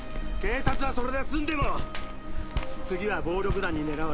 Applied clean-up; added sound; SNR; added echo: none; Walk, footsteps; -3 dB; none.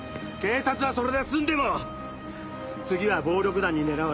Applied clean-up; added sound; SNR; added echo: none; none; none; none.